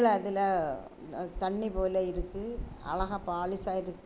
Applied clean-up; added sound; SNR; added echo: none; Knock; 13 dB; none.